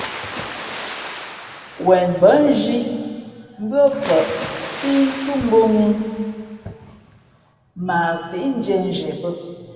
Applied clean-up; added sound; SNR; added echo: none; Water; 14 dB; reverberation time 2.0 s.